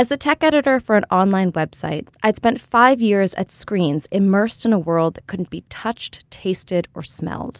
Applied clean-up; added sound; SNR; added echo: none; none; none; none.